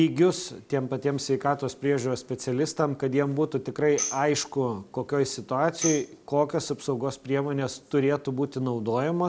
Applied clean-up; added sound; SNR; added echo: none; Tambourine; 11 dB; none.